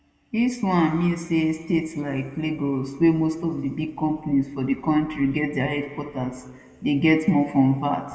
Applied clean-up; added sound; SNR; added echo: none; none; none; reverberation time 1.5 s.